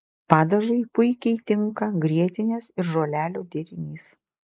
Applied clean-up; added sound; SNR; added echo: neural mask model Resemble Enhance denoiser.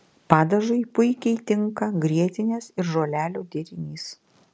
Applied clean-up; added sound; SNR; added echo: none; none; none; none.